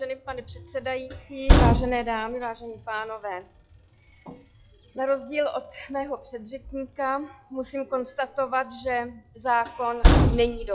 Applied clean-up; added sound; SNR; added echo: classical method log-MMSE.